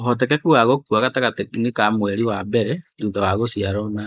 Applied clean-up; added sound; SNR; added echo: neural mask model Resemble Enhance denoiser.